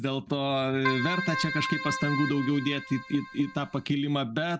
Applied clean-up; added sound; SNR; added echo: none; Keyboard (musical); 6 dB; none.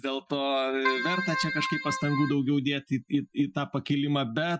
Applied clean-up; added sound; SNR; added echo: classical method Wiener filter.